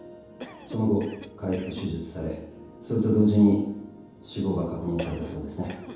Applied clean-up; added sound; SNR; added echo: none; Cough; 19 dB; reverberation time 0.9 s.